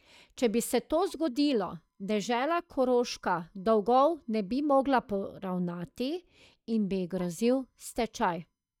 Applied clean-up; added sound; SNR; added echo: neural mask model DeepFilterNet 3.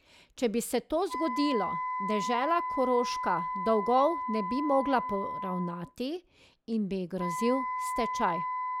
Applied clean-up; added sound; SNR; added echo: none; Wind instrument, woodwind instrument; 4 dB; none.